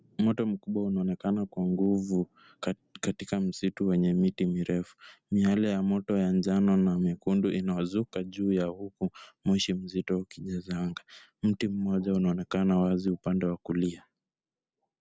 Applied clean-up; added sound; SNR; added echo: none; none; none; none.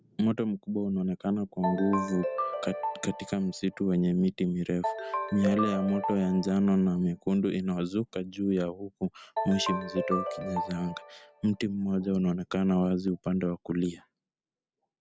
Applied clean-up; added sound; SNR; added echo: none; Ringtone; 6 dB; none.